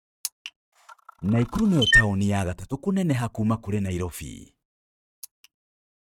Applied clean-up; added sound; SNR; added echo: neural mask model RNNoise.